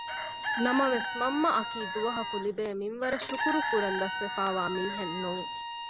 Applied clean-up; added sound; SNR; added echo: none; Bowed string instrument + Chicken, rooster; 3 dB; none.